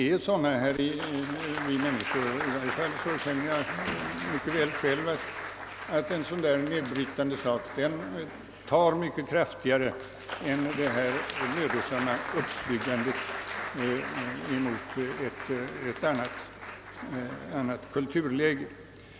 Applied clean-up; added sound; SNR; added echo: none; Applause; 8 dB; none.